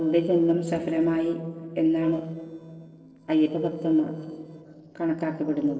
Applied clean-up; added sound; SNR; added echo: neural separator model SepFormer DNS4.